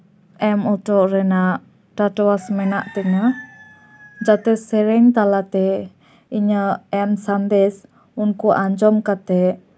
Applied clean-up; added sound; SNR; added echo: none; none; none; none.